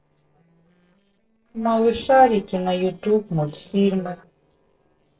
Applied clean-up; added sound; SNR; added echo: neural separator model SepFormer DNS4.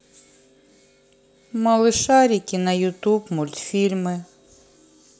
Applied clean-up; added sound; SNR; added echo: none; none; none; none.